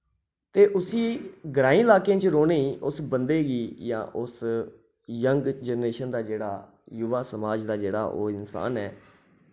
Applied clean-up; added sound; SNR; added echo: none; none; none; none.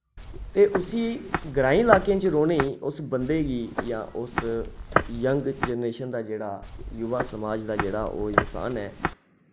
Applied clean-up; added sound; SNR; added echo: none; Walk, footsteps; 5 dB; none.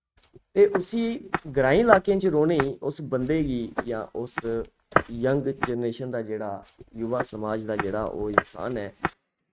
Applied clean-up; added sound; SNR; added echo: neural mask model RNNoise.